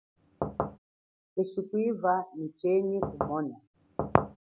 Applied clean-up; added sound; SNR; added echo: none; Knock / Wood; 3 dB; none.